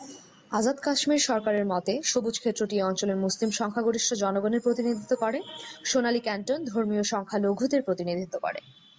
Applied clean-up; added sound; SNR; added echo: none; none; none; none.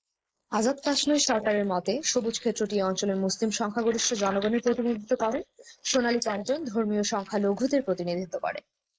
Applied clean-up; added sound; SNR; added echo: neural mask model Resemble Enhance denoiser.